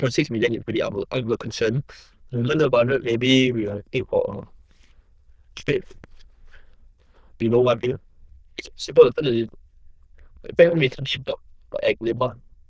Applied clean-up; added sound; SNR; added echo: neural diffusion model UNIVERSE++.